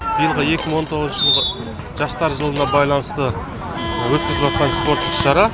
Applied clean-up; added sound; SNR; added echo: none; Coin (dropping); 14 dB; none.